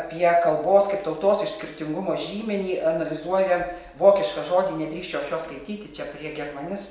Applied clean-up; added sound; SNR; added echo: none; none; none; none.